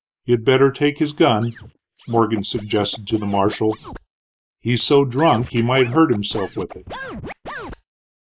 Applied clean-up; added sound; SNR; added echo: neural mask model Resemble Enhance denoiser.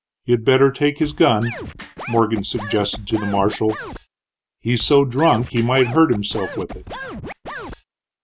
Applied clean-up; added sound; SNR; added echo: none; Scratching (performance technique); 13 dB; none.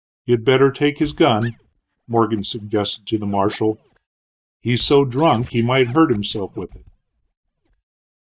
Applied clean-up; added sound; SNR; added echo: neural mask model DeepFilterNet 3.